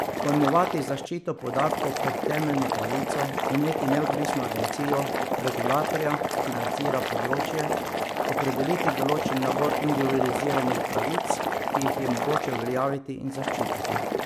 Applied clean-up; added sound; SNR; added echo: none; Boiling; -1 dB; none.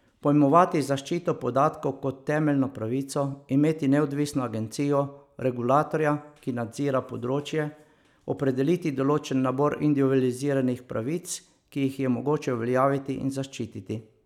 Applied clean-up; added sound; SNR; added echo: none; none; none; none.